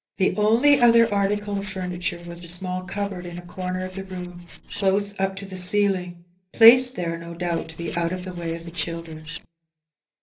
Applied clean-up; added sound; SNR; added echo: neural separator model SepFormer DNS4.